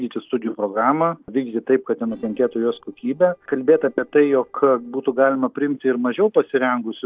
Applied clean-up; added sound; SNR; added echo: neural separator model SepFormer DNS4.